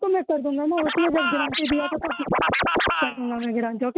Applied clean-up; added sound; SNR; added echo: neural mask model RNNoise.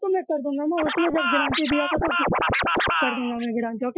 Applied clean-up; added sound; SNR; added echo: classical method Wiener filter.